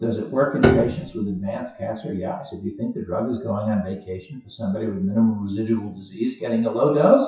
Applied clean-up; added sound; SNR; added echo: classical method WPE with log-MMSE.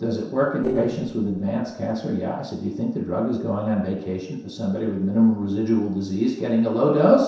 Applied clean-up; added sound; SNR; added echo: neural separator model SepFormer DNS4.